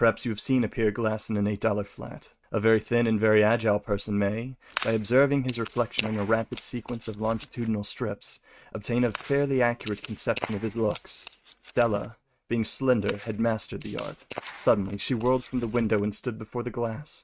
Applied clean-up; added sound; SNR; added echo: neural mask model RNNoise.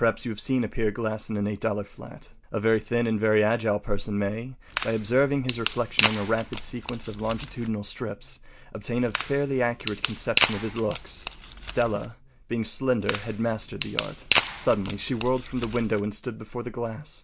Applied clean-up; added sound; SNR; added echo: none; Wood; 5 dB; none.